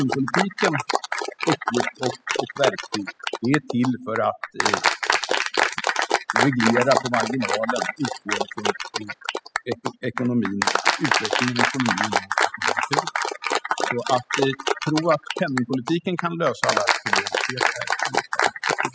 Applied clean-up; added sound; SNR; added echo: classical method spectral subtraction.